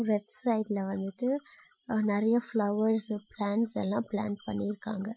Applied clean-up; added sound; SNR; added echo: classical method Wiener filter.